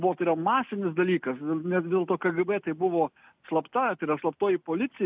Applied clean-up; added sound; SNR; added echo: none; none; none; none.